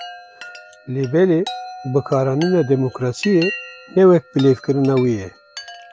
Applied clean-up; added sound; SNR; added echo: none; Chime; 16 dB; none.